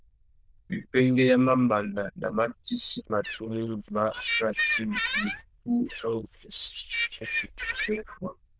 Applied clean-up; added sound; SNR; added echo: neural diffusion model UNIVERSE++.